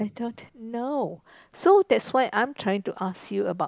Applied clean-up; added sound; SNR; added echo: neural mask model Resemble Enhance denoiser.